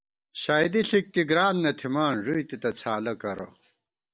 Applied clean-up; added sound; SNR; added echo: none; none; none; none.